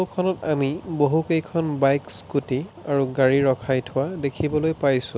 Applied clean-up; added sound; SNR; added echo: none; none; none; none.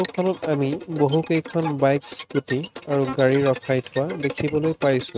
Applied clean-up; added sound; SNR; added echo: neural mask model RNNoise.